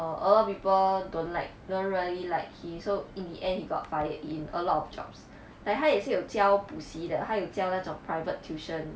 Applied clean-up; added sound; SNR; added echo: none; none; none; none.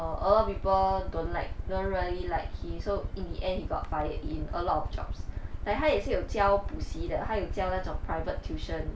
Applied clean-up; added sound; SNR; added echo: none; Aircraft; 3 dB; none.